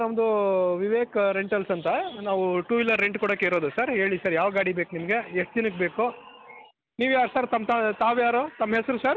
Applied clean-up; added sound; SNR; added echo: none; none; none; none.